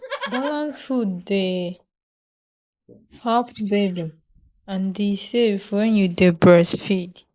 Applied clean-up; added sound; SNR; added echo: neural mask model Resemble Enhance denoiser.